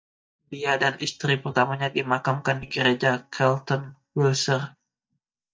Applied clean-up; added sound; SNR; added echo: neural mask model DeepFilterNet 3.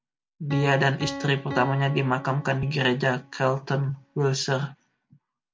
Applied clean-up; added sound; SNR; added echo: none; Piano; 14 dB; none.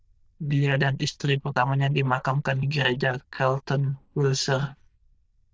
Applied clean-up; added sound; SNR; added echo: neural diffusion model UNIVERSE++.